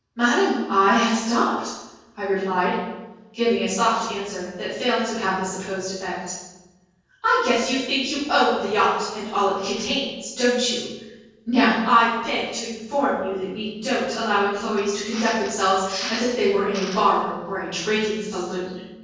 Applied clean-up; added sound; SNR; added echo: neural separator model SepFormer DNS4.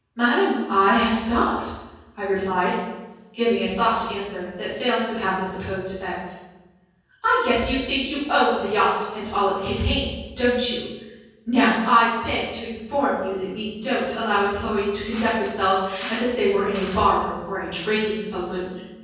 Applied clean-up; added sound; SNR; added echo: none; Drill; 16 dB; reverberation time 1.3 s.